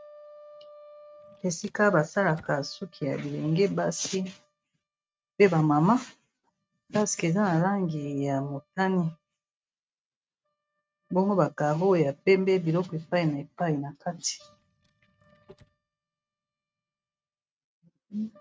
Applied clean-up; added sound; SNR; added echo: neural mask model RNNoise.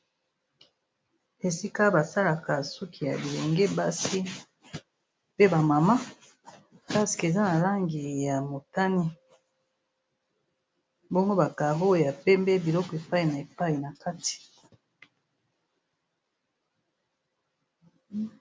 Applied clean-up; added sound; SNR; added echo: none; none; none; none.